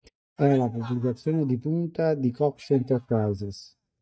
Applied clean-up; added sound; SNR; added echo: neural mask model DeepFilterNet 3.